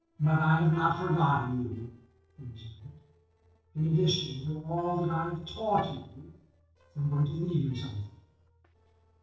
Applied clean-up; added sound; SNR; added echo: neural separator model SepFormer DNS4.